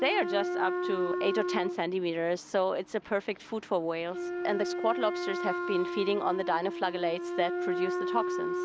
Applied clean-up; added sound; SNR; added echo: none; Wind instrument, woodwind instrument; 3 dB; none.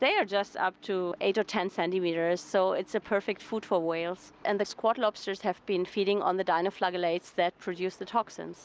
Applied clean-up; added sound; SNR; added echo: none; none; none; none.